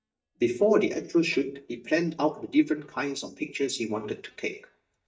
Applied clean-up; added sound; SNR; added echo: neural mask model DeepFilterNet 3.